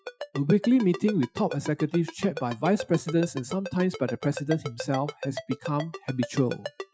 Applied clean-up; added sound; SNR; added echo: classical method Wiener filter.